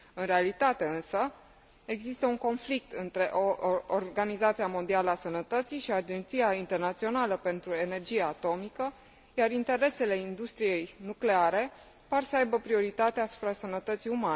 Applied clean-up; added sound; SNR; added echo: none; none; none; none.